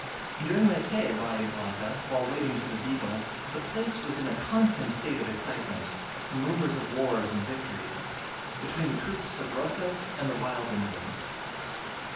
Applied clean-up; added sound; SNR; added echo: none; Stream; 5 dB; reverberation time 0.9 s.